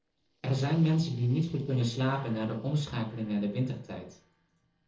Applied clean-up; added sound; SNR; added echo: neural separator model SepFormer DNS4.